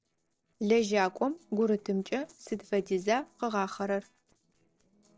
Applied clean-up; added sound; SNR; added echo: neural separator model SepFormer DNS4.